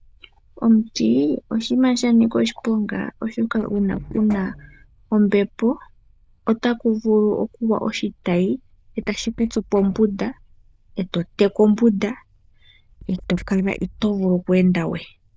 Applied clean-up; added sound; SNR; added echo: neural diffusion model UNIVERSE++.